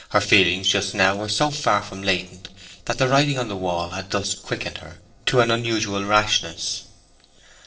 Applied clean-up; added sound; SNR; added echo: neural separator model SepFormer DNS4.